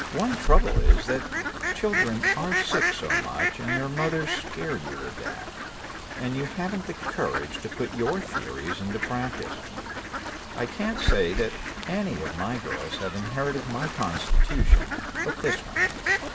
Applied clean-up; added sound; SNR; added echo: none; Fowl; -4 dB; reverberation time 2.2 s.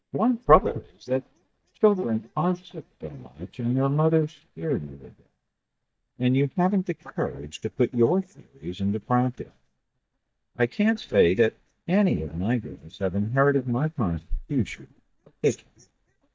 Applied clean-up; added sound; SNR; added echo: neural mask model DeepFilterNet 3.